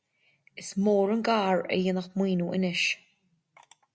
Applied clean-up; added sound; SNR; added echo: none; none; none; none.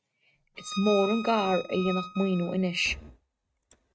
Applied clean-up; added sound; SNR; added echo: neural mask model RNNoise.